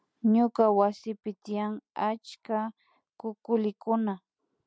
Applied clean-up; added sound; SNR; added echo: none; none; none; none.